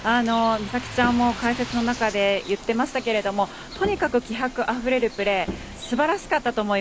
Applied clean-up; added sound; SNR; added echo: none; Bird + Bowed string instrument; 14 dB; none.